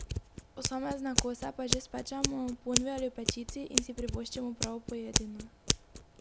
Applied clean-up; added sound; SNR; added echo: none; Scissors; -2 dB; none.